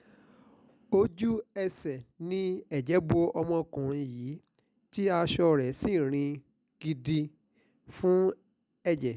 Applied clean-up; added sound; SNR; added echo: none; none; none; none.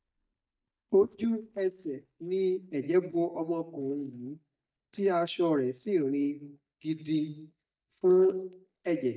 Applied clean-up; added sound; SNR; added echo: neural mask model DeepFilterNet 3.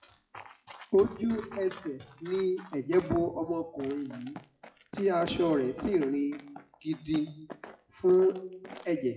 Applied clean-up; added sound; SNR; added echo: classical method WPE with log-MMSE.